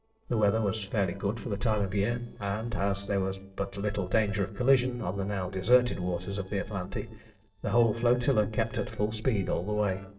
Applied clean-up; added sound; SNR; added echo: neural separator model SepFormer DNS4.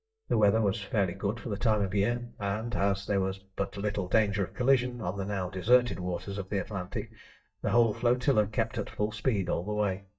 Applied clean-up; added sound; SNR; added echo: neural mask model DeepFilterNet 3.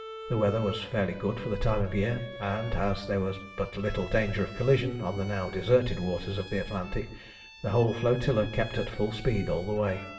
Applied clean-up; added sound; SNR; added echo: none; Bowed string instrument; 16 dB; reverberation time 0.8 s.